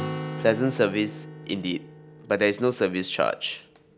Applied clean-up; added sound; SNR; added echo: none; Acoustic guitar; 11 dB; none.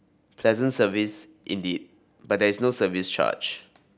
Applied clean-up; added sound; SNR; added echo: none; none; none; none.